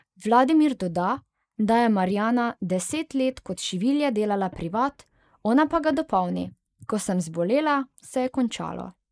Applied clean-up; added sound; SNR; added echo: neural mask model Resemble Enhance denoiser.